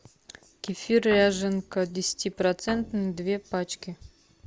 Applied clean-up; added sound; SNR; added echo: none; Guitar; 15 dB; none.